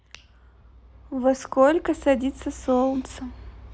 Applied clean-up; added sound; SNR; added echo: none; none; none; none.